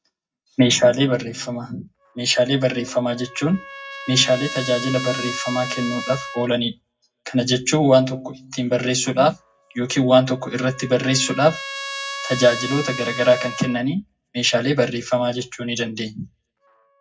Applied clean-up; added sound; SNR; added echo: none; Trumpet; 14 dB; reverberation time 0.4 s.